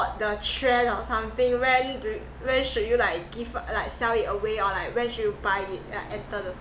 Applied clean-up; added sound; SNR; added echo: none; none; none; none.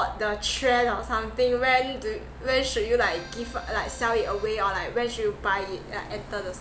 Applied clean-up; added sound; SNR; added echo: none; Accordion; 18 dB; none.